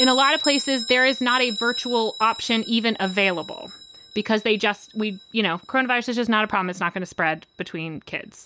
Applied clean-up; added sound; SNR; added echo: none; Bell; 10 dB; none.